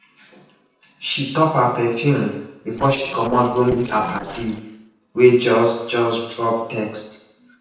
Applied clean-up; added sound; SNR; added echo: neural separator model SepFormer DNS4.